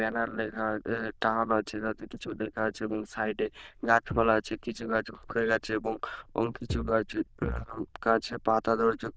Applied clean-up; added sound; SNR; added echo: neural diffusion model UNIVERSE++.